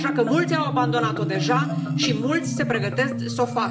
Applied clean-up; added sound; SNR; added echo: none; Marimba, xylophone; 1 dB; reverberation time 0.6 s.